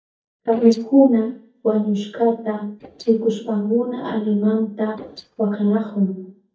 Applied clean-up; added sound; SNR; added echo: neural mask model DeepFilterNet 3.